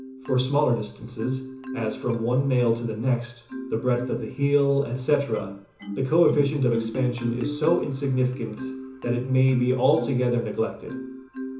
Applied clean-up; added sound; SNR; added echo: none; Marimba, xylophone; 11 dB; reverberation time 0.7 s.